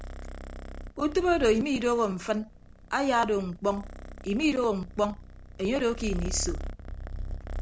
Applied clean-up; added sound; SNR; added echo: none; Purr; 9 dB; none.